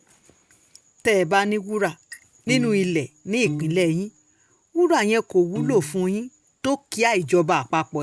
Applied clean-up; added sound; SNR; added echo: none; Piano; 9 dB; none.